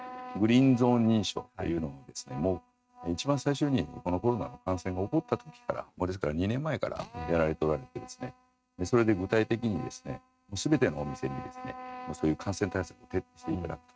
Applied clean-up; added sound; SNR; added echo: neural mask model RNNoise.